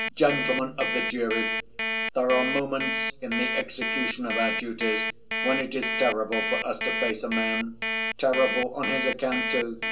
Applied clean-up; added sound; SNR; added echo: none; Alarm; 1 dB; reverberation time 0.2 s.